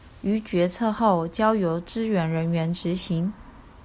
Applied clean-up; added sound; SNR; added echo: none; none; none; none.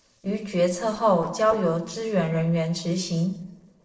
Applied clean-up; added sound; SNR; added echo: neural separator model SepFormer DNS4.